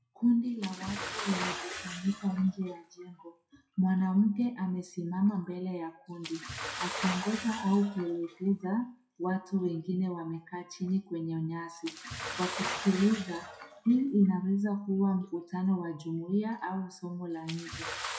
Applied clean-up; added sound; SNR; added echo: classical method WPE with log-MMSE.